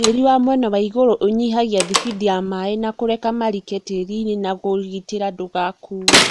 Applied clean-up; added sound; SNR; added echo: none; Slam; 6 dB; none.